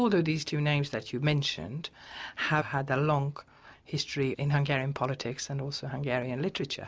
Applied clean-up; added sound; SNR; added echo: none; none; none; none.